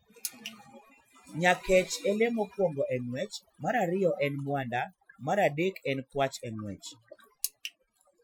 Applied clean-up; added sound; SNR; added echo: classical method Wiener filter.